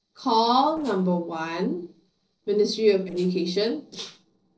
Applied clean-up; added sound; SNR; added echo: neural separator model SepFormer DNS4.